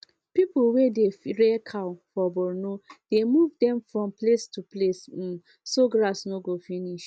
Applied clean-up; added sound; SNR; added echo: none; none; none; none.